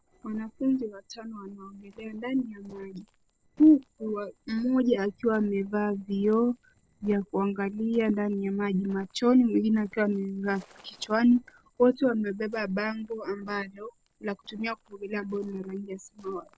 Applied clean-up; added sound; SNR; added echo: neural separator model SepFormer DNS4.